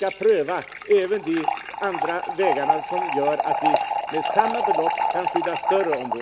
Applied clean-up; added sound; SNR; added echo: none; Fill (with liquid) / Trickle, dribble; 0 dB; none.